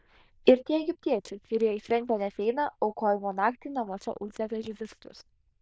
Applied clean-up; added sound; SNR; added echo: neural diffusion model UNIVERSE++.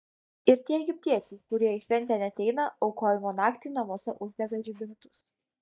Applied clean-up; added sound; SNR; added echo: neural mask model DeepFilterNet 3.